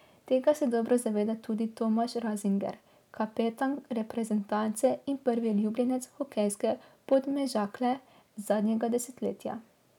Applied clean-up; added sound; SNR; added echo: none; none; none; none.